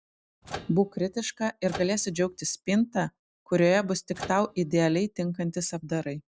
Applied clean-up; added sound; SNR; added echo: none; Microwave oven; 15 dB; none.